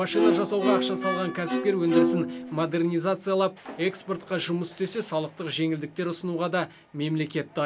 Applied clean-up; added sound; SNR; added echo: none; Bowed string instrument; -1 dB; none.